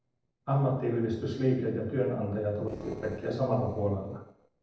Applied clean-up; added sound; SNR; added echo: neural separator model SepFormer DNS4.